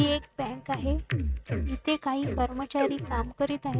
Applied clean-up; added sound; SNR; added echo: neural mask model RNNoise.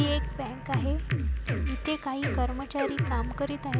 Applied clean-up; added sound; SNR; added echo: none; Drum kit; -3 dB; none.